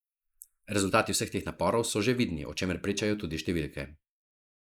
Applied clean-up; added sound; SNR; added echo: neural mask model Resemble Enhance denoiser.